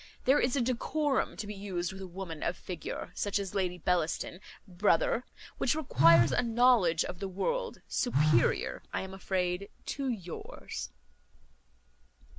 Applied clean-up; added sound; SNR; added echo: none; Telephone; 0 dB; none.